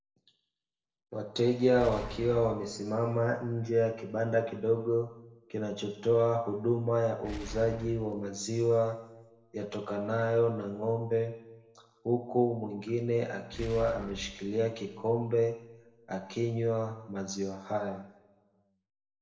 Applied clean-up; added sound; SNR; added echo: none; Boom; 16 dB; reverberation time 0.8 s.